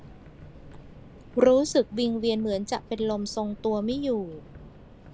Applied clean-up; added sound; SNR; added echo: none; Subway, metro, underground; 18 dB; none.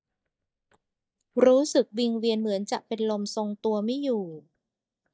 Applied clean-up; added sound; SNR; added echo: neural mask model DeepFilterNet 3.